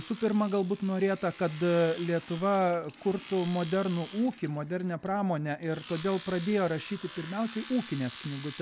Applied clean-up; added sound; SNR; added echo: none; Domestic sounds, home sounds; 18 dB; none.